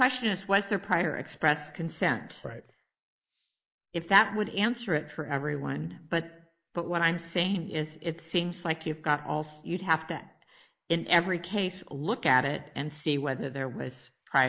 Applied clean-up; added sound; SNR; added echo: neural mask model Resemble Enhance denoiser.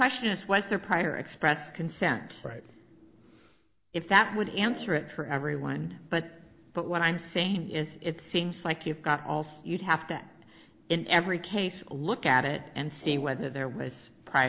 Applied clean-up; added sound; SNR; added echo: none; Brass instrument; 17 dB; none.